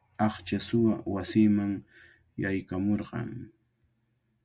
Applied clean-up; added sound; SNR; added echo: none; none; none; none.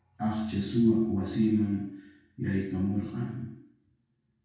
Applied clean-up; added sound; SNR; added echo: none; none; none; reverberation time 0.6 s.